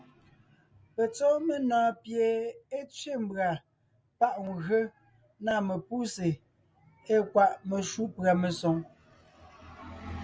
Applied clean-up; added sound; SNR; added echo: none; none; none; none.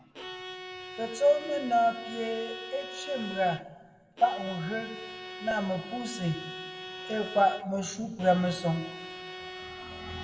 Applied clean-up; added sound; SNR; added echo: none; Bowed string instrument; 11 dB; reverberation time 1.2 s.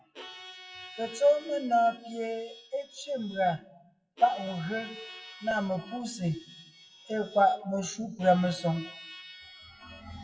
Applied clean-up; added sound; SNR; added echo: classical method WPE with log-MMSE.